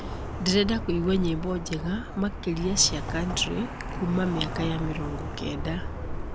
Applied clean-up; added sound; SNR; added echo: none; Traffic noise, roadway noise; 5 dB; none.